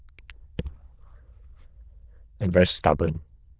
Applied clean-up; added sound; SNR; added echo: neural diffusion model UNIVERSE++.